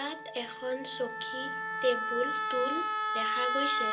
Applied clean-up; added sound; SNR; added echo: none; Wind instrument, woodwind instrument; -1 dB; reverberation time 0.2 s.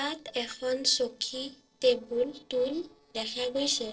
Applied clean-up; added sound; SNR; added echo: neural separator model SepFormer DNS4.